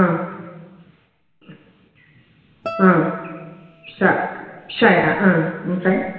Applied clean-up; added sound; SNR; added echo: none; Guitar; 16 dB; reverberation time 1.5 s.